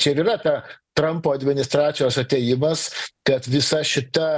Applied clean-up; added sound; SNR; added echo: none; none; none; none.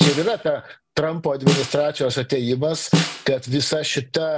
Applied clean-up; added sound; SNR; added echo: none; Snare drum; 3 dB; none.